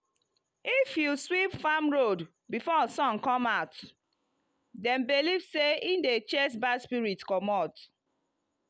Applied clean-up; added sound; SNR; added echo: none; none; none; none.